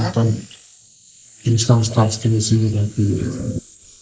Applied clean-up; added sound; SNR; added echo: neural mask model Resemble Enhance denoiser.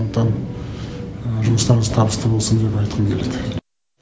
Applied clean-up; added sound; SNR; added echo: none; none; none; none.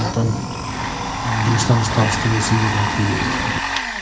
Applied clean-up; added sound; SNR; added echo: none; Domestic sounds, home sounds; 3 dB; none.